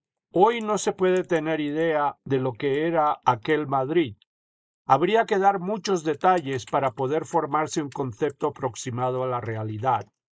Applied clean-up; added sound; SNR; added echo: neural mask model Resemble Enhance denoiser.